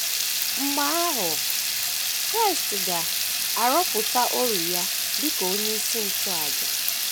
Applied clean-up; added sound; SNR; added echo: none; Water tap, faucet / Liquid; -4 dB; none.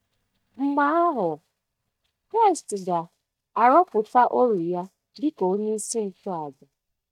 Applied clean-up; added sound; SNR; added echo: neural mask model DeepFilterNet 3.